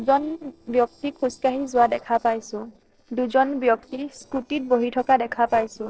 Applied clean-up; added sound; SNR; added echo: neural separator model SepFormer DNS4.